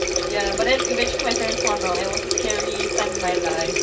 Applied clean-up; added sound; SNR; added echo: none; Water tap, faucet; -3 dB; reverberation time 0.2 s.